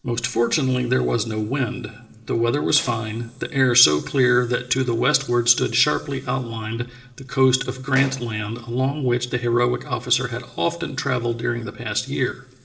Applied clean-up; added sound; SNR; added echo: neural separator model SepFormer DNS4.